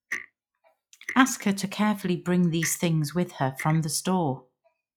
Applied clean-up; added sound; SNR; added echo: classical method log-MMSE.